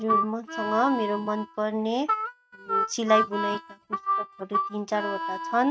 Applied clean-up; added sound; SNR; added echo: neural mask model RNNoise.